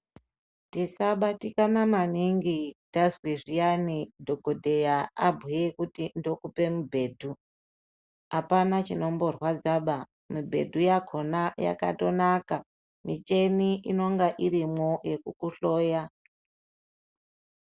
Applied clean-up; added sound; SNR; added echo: none; none; none; none.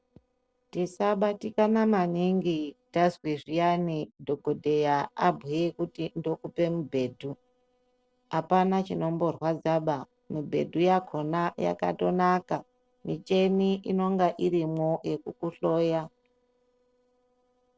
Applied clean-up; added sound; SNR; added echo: neural separator model SepFormer DNS4.